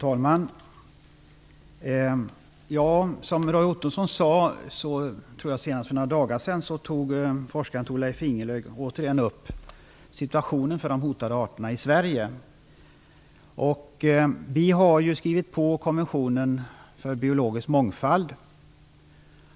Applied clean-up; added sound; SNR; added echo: none; none; none; none.